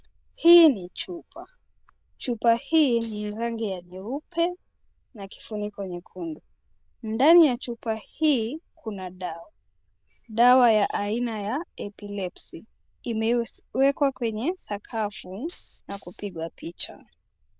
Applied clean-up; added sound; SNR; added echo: neural diffusion model UNIVERSE++.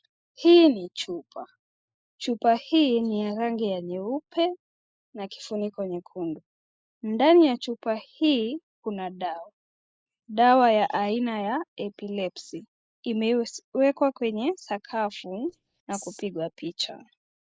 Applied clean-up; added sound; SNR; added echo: neural mask model Resemble Enhance denoiser.